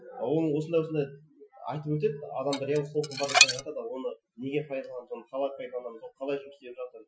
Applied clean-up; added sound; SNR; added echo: classical method Wiener filter.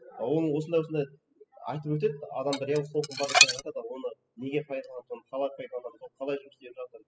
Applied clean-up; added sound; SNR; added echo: classical method spectral subtraction.